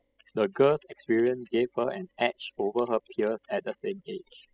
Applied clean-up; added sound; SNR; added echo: classical method spectral subtraction.